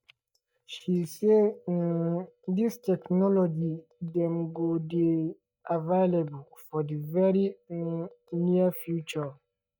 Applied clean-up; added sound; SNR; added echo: neural mask model DeepFilterNet 3.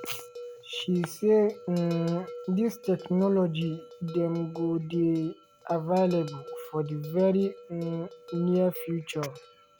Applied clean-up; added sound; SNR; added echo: none; Bell; 16 dB; none.